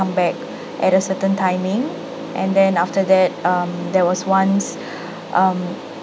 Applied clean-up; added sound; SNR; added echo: none; none; none; none.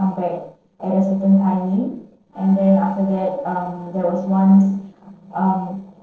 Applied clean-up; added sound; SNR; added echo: neural separator model SepFormer DNS4.